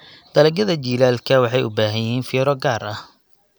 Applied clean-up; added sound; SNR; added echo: none; none; none; none.